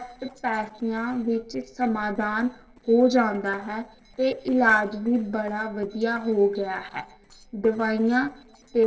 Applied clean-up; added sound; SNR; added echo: neural separator model SepFormer DNS4.